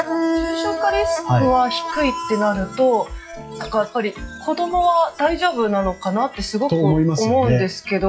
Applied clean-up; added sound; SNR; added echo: classical method log-MMSE.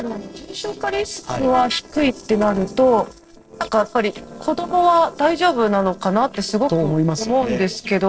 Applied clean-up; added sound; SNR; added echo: neural separator model SepFormer DNS4.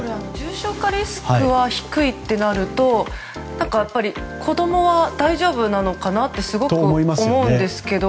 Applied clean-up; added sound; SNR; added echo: none; none; none; none.